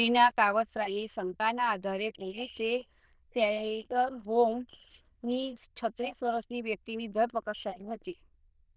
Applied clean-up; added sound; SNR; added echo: neural diffusion model UNIVERSE++.